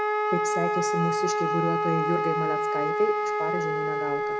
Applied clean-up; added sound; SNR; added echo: none; Wind instrument, woodwind instrument; -4 dB; reverberation time 1.1 s.